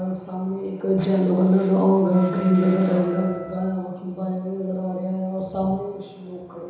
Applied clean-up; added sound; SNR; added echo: none; Wind instrument, woodwind instrument; 16 dB; reverberation time 1.0 s.